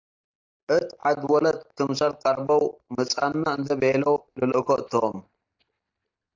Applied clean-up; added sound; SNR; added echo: neural mask model DeepFilterNet 3.